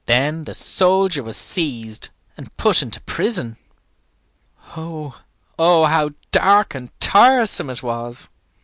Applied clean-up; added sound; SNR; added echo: none; none; none; none.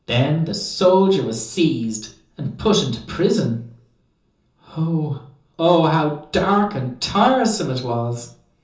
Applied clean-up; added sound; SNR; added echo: none; none; none; reverberation time 0.6 s.